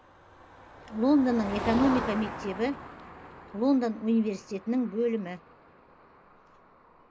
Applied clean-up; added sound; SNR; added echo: none; Motor vehicle (road); 10 dB; none.